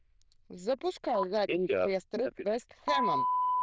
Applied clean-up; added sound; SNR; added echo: neural diffusion model UNIVERSE++.